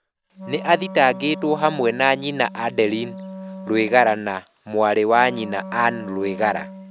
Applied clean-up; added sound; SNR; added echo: none; Wind instrument, woodwind instrument; 14 dB; none.